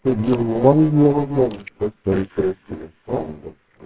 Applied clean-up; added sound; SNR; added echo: neural separator model SepFormer WHAMR!.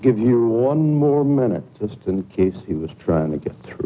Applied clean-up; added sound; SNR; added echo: none; none; none; none.